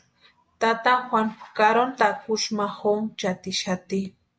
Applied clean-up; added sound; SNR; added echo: none; none; none; none.